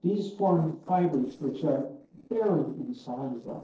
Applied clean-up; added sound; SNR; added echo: neural separator model SepFormer DNS4.